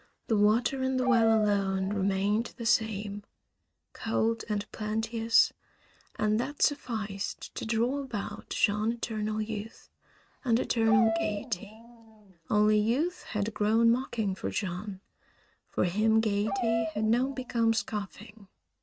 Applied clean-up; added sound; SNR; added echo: neural mask model RNNoise.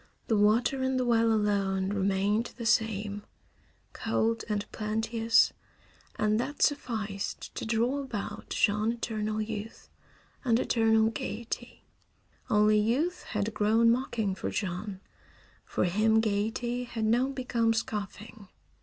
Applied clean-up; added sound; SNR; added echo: none; none; none; none.